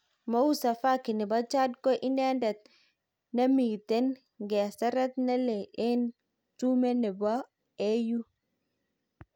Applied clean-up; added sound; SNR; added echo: none; none; none; none.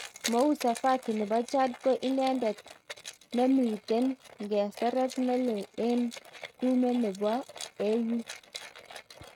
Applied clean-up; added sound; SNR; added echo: neural mask model RNNoise.